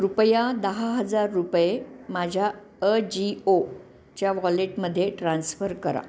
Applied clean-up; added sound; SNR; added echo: none; none; none; none.